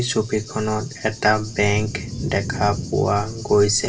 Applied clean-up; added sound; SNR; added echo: none; Thunder / Cricket; 11 dB; reverberation time 0.2 s.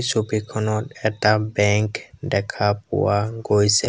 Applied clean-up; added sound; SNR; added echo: none; none; none; none.